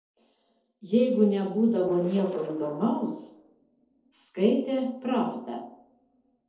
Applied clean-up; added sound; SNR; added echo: neural separator model SepFormer DNS4.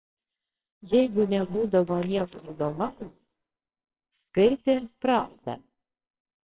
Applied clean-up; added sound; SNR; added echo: neural separator model SepFormer WHAMR!.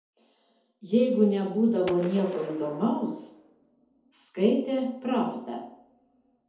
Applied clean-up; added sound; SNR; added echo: none; Gunshot, gunfire; 15 dB; reverberation time 2.1 s.